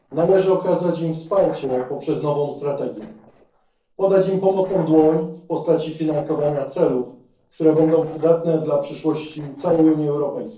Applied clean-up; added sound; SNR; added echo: neural separator model SepFormer DNS4.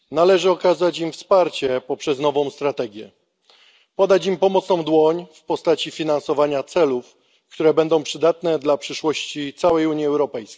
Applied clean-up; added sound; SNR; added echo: none; none; none; none.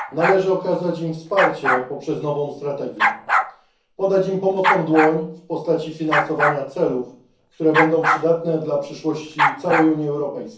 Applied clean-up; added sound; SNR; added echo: none; Bark; 3 dB; reverberation time 0.6 s.